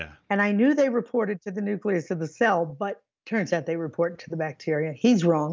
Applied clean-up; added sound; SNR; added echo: none; none; none; none.